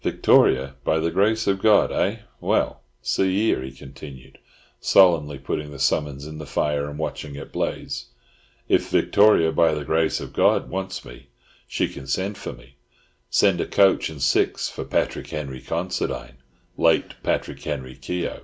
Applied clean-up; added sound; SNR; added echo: none; none; none; none.